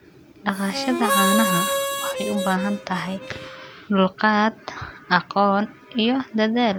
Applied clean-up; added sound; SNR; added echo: none; Harmonica; 2 dB; none.